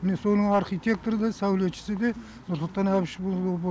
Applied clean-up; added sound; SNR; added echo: none; none; none; none.